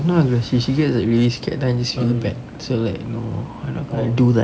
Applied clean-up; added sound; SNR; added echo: none; none; none; none.